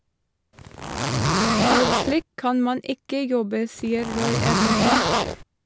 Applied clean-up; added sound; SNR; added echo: none; Zipper (clothing); -4 dB; none.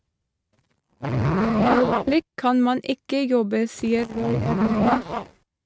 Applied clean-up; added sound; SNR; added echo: neural mask model RNNoise.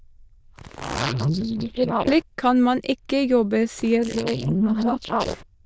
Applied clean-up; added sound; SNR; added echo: neural diffusion model UNIVERSE++.